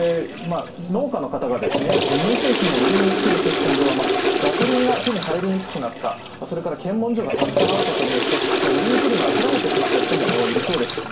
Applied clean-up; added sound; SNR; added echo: none; Toilet flush / Water; -2 dB; reverberation time 0.3 s.